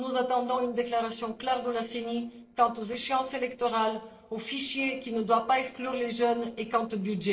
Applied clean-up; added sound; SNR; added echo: neural separator model SepFormer DNS4.